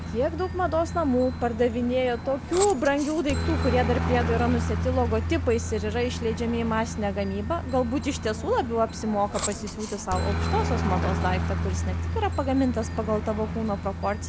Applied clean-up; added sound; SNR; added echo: none; Aircraft; 3 dB; none.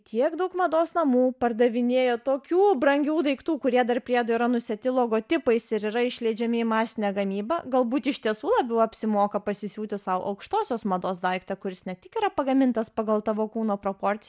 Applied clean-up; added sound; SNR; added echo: none; none; none; none.